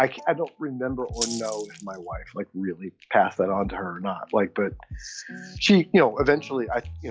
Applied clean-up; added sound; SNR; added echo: classical method log-MMSE.